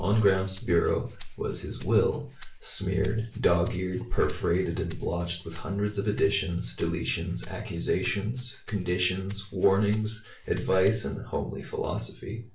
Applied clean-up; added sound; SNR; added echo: none; Rattle (instrument); 15 dB; reverberation time 0.3 s.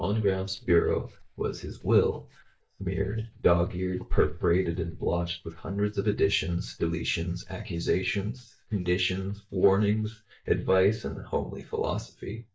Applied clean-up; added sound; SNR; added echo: neural mask model DeepFilterNet 3.